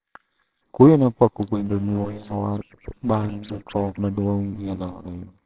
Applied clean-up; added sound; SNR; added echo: neural separator model SepFormer WHAMR!.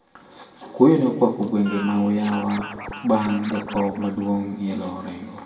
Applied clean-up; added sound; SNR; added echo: none; Scratching (performance technique); 14 dB; reverberation time 1.5 s.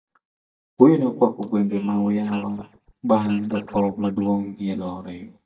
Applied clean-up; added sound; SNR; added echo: neural mask model DeepFilterNet 3.